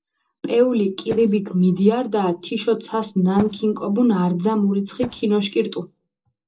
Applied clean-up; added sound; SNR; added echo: neural separator model SepFormer DNS4.